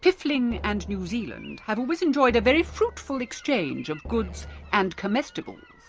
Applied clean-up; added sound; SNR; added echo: none; Drum; 15 dB; none.